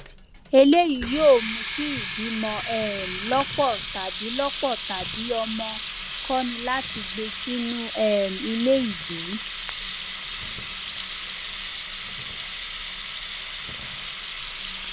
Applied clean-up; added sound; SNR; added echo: none; Water tap, faucet; 7 dB; none.